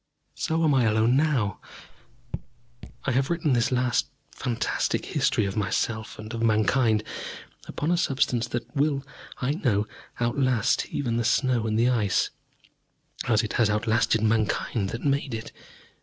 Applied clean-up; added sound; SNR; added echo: none; Raindrop / Drip; 13 dB; none.